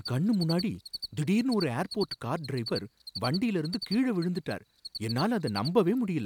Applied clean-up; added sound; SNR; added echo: none; Cricket; 13 dB; none.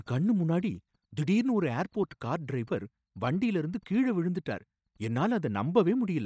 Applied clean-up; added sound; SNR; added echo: neural mask model DeepFilterNet 3.